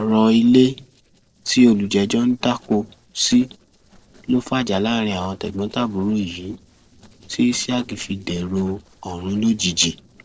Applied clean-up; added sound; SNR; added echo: neural separator model SepFormer DNS4.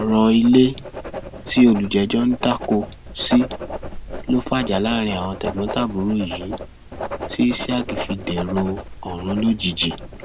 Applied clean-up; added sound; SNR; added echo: none; Writing; 11 dB; none.